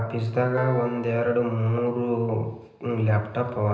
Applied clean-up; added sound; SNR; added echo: none; Piano; 16 dB; reverberation time 0.9 s.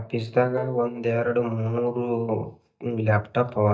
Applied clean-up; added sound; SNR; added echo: neural mask model DeepFilterNet 3.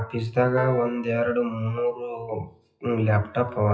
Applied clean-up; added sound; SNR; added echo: classical method WPE with log-MMSE.